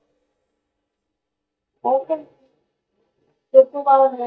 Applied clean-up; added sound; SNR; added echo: neural mask model DeepFilterNet 3.